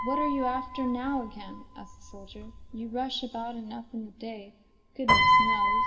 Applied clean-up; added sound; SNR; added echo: none; Piano; -5 dB; reverberation time 1.3 s.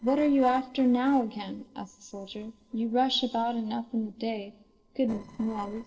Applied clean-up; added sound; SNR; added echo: neural separator model SepFormer DNS4.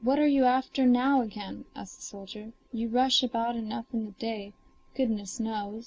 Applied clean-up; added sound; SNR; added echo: none; none; none; none.